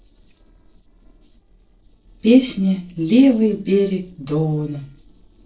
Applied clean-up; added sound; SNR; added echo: neural separator model SepFormer DNS4.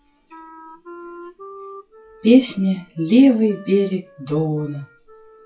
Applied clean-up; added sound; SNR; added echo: classical method WPE with log-MMSE.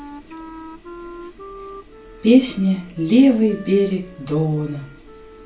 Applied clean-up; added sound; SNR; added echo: none; Wind instrument, woodwind instrument; 20 dB; reverberation time 0.3 s.